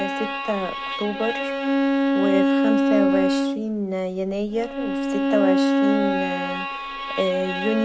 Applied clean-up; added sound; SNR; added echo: none; Bowed string instrument; -4 dB; none.